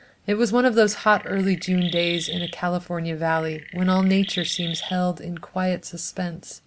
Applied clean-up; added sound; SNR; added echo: none; Chirp, tweet; 11 dB; none.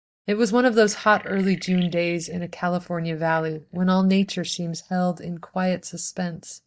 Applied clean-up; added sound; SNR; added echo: neural mask model DeepFilterNet 3.